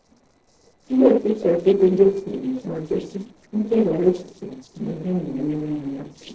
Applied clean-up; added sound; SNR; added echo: neural separator model SepFormer DNS4.